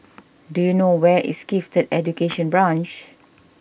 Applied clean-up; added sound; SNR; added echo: none; none; none; none.